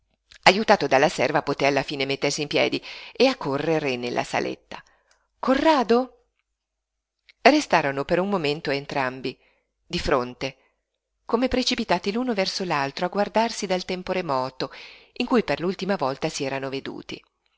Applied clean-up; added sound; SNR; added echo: none; none; none; none.